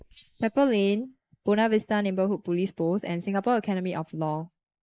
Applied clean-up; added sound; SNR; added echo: neural mask model Resemble Enhance denoiser.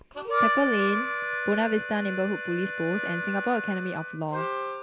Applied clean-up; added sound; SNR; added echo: none; Harmonica; 1 dB; none.